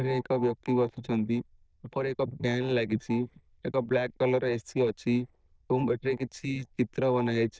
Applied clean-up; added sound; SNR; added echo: neural diffusion model UNIVERSE++.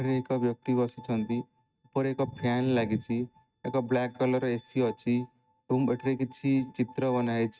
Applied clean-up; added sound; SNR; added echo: neural mask model RNNoise.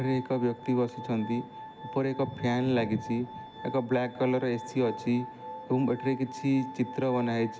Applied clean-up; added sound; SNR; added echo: none; Glass; 14 dB; none.